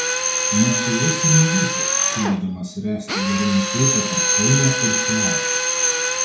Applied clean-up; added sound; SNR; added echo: none; Drill; -1 dB; reverberation time 0.6 s.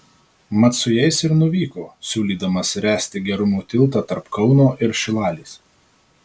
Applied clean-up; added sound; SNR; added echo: none; none; none; none.